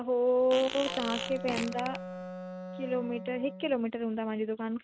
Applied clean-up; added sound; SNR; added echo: none; Wind instrument, woodwind instrument + Fart; 9 dB; none.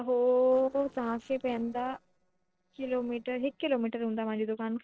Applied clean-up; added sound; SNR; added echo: neural separator model SepFormer DNS4.